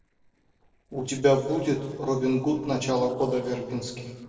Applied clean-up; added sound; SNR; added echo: neural separator model SepFormer DNS4.